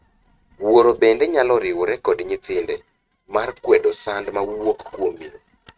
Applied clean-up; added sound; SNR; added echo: neural mask model RNNoise.